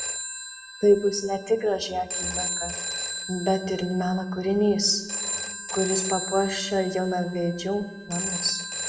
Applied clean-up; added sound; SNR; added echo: none; Telephone; 6 dB; reverberation time 1.0 s.